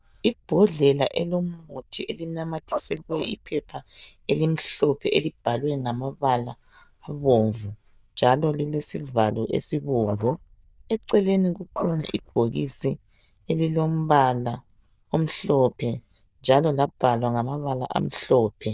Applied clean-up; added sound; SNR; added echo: neural diffusion model UNIVERSE++.